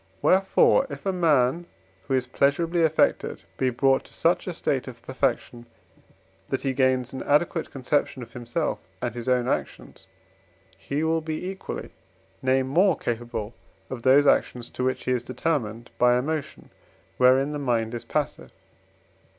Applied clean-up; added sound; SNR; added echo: none; none; none; none.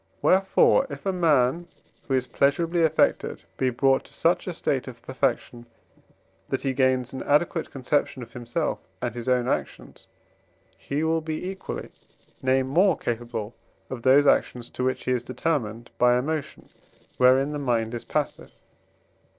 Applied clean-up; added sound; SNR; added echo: neural separator model SepFormer DNS4.